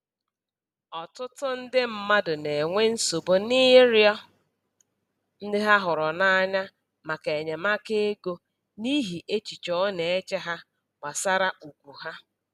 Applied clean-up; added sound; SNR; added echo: none; none; none; none.